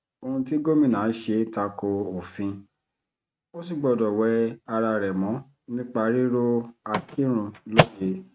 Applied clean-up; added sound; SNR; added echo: neural mask model RNNoise.